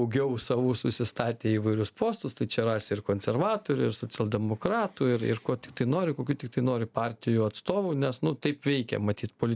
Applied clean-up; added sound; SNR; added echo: none; none; none; none.